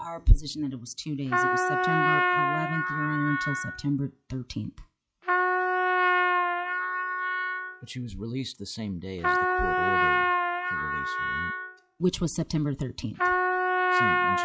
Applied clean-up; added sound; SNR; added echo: classical method log-MMSE.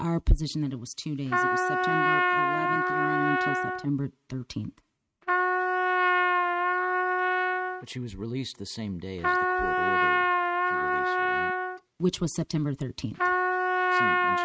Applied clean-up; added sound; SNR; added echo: neural mask model RNNoise.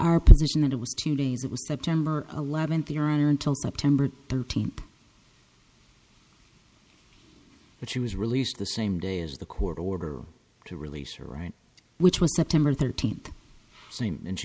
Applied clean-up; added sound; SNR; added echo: none; none; none; none.